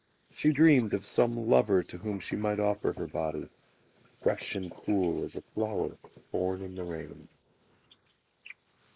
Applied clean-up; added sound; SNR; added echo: neural mask model Resemble Enhance denoiser.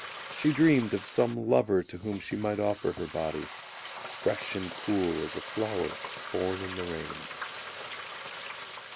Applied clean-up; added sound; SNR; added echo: none; Frying (food); 11 dB; none.